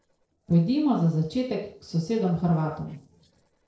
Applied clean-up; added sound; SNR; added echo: neural separator model SepFormer DNS4.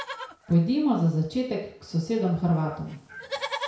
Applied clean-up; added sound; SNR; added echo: none; Livestock, farm animals, working animals; 13 dB; reverberation time 0.6 s.